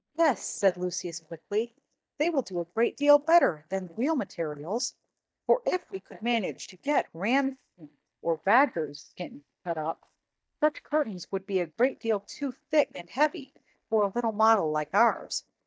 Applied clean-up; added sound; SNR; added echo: neural mask model DeepFilterNet 3.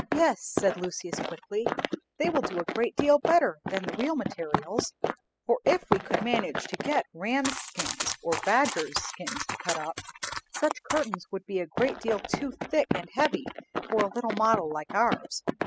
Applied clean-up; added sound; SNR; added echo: classical method spectral subtraction.